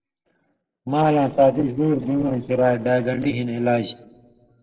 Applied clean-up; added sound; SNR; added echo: neural separator model SepFormer DNS4.